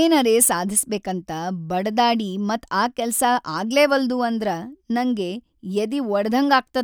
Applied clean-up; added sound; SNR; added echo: none; none; none; none.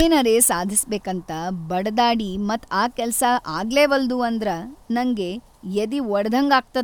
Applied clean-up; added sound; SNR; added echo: none; Wind; 20 dB; none.